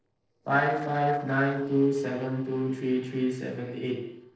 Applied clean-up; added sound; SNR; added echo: neural separator model SepFormer DNS4.